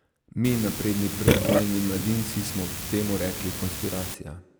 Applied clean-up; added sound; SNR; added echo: none; Burping, eructation; 1 dB; none.